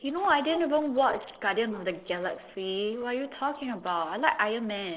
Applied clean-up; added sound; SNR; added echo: neural separator model SepFormer DNS4.